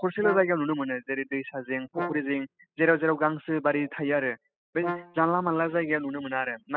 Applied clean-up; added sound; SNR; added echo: classical method spectral subtraction.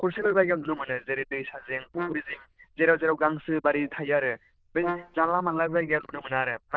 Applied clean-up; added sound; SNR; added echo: neural diffusion model UNIVERSE++.